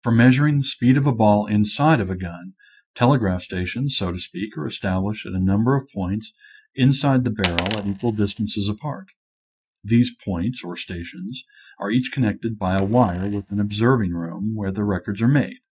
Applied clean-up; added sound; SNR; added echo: neural mask model DeepFilterNet 3.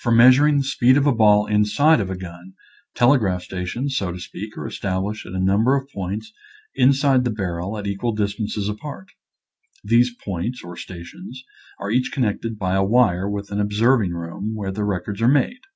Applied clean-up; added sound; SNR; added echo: none; none; none; none.